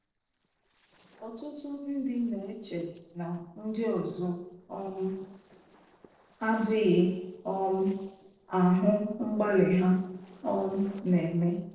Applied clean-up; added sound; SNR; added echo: neural separator model SepFormer DNS4.